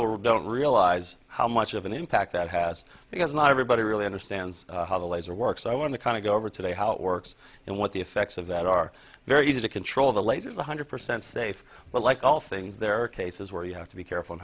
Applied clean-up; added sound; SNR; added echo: none; none; none; none.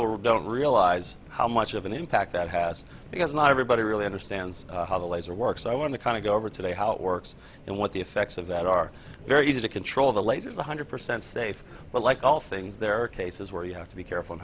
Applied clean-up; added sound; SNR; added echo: none; Subway, metro, underground; 20 dB; none.